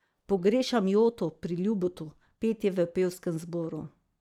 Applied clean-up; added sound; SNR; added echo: neural mask model DeepFilterNet 3.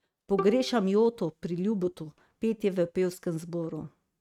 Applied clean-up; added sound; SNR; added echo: neural mask model RNNoise.